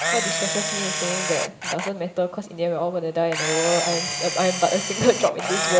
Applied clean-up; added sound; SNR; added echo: none; Camera; 3 dB; reverberation time 2.7 s.